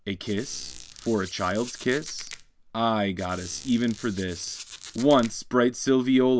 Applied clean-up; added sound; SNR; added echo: none; Squeak; 18 dB; none.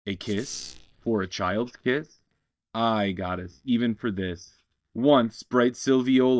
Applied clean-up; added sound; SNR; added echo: neural mask model DeepFilterNet 3.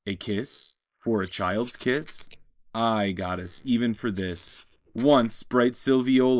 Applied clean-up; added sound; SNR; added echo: neural mask model Resemble Enhance denoiser.